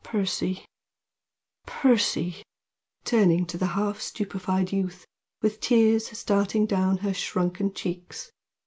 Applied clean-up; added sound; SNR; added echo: none; none; none; none.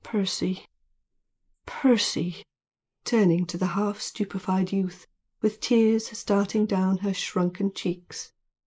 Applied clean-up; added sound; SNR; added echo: neural mask model Resemble Enhance denoiser.